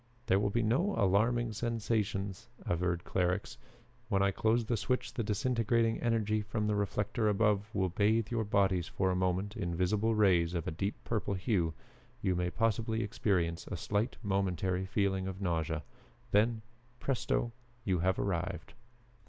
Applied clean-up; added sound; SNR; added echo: none; none; none; none.